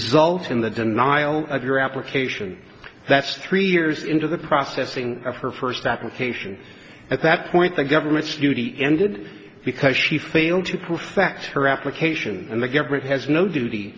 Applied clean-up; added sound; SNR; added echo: none; none; none; none.